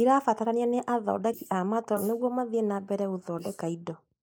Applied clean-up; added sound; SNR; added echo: neural mask model Resemble Enhance denoiser.